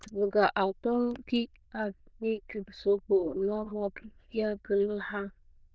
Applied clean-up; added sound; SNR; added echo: neural diffusion model UNIVERSE++.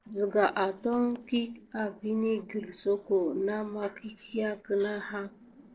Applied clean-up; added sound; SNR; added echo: neural separator model SepFormer DNS4.